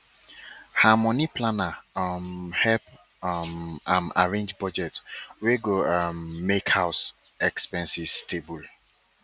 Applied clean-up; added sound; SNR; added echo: none; none; none; none.